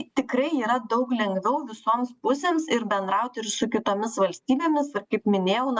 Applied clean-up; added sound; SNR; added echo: none; none; none; none.